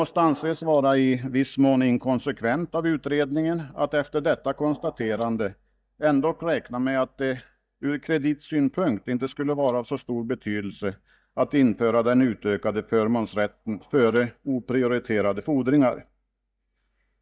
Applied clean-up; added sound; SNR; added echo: neural mask model DeepFilterNet 3.